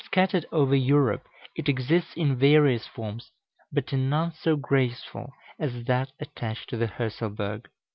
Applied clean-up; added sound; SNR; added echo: none; none; none; none.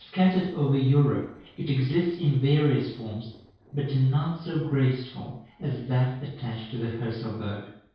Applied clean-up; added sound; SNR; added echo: neural separator model SepFormer DNS4.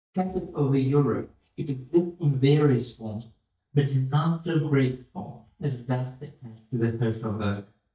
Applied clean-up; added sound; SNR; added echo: neural mask model DeepFilterNet 3.